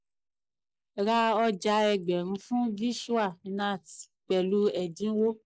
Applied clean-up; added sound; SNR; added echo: neural mask model Resemble Enhance denoiser.